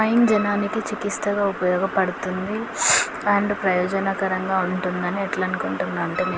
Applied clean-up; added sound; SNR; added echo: none; Piano; 18 dB; none.